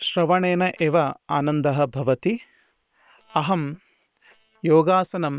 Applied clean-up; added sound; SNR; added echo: neural separator model SepFormer WHAM!.